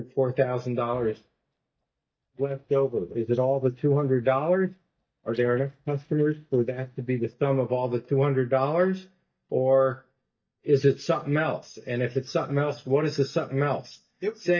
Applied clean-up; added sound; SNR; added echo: neural mask model DeepFilterNet 3.